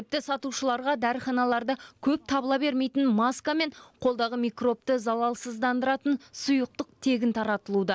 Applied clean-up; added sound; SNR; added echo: none; none; none; none.